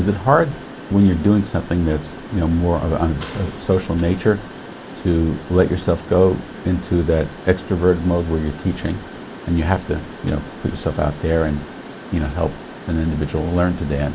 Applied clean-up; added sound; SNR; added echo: none; Mechanisms; 15 dB; none.